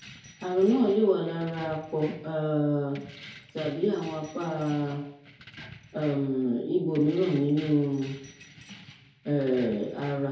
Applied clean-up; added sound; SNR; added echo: none; Keys jangling; 19 dB; reverberation time 2.3 s.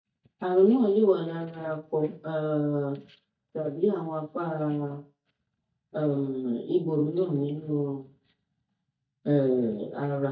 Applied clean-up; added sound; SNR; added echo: neural mask model DeepFilterNet 3.